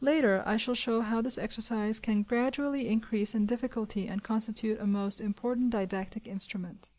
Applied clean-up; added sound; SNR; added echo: none; none; none; none.